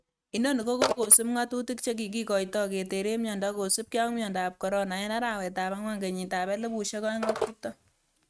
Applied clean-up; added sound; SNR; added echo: neural mask model RNNoise.